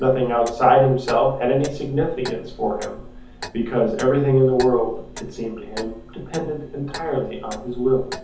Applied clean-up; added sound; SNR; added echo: none; Clock; 15 dB; reverberation time 0.6 s.